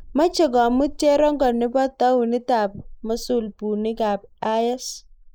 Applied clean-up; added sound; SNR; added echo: neural mask model Resemble Enhance denoiser.